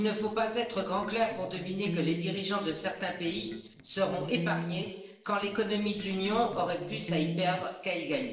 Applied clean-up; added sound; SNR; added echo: neural separator model SepFormer DNS4.